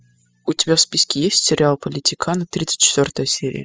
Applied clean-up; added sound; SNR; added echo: classical method spectral subtraction.